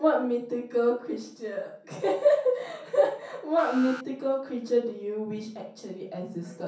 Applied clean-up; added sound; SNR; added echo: none; Alarm; 16 dB; reverberation time 0.6 s.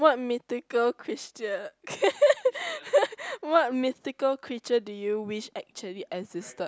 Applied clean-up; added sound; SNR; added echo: none; none; none; none.